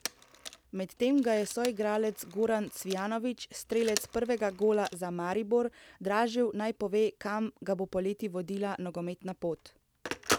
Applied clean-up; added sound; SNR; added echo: none; Telephone; 12 dB; none.